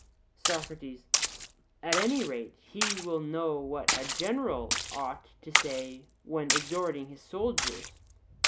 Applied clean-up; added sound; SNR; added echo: none; Splash, splatter; -1 dB; none.